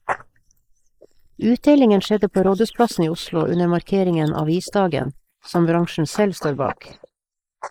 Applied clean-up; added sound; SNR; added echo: neural mask model Resemble Enhance denoiser.